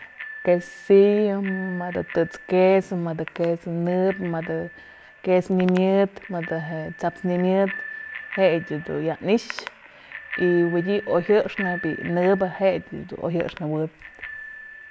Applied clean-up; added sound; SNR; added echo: none; Bicycle bell; 15 dB; none.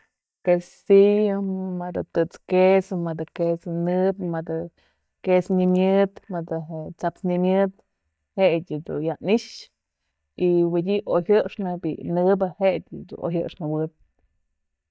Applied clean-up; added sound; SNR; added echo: neural mask model DeepFilterNet 3.